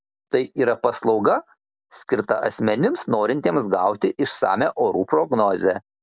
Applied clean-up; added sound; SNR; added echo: none; none; none; none.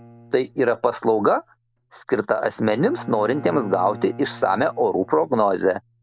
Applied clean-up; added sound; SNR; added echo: none; Bowed string instrument; 19 dB; none.